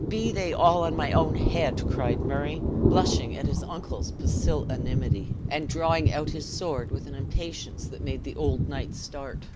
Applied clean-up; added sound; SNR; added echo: none; Thunder; -2 dB; none.